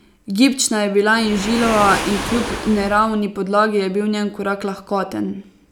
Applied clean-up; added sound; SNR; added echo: none; Waves, surf; 11 dB; none.